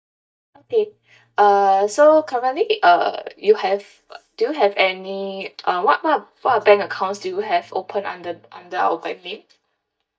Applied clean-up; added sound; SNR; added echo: neural mask model DeepFilterNet 3.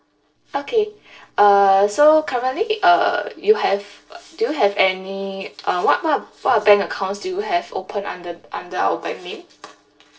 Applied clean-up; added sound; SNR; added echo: neural separator model SepFormer DNS4.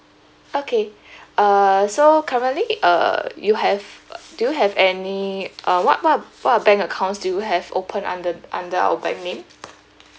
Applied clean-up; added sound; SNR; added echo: none; none; none; none.